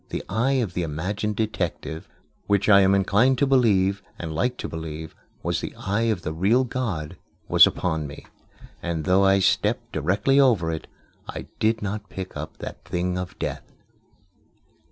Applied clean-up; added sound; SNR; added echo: none; none; none; none.